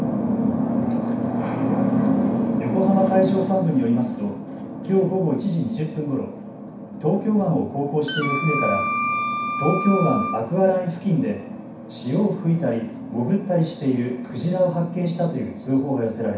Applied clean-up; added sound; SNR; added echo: none; Wind instrument, woodwind instrument; 4 dB; reverberation time 0.6 s.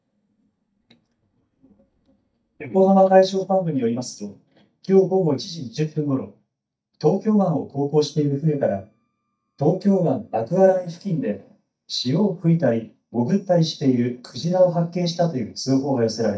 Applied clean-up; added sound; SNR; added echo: neural mask model DeepFilterNet 3.